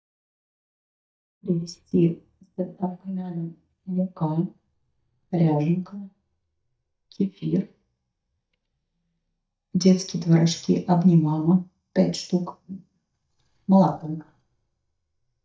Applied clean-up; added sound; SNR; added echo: neural mask model DeepFilterNet 3.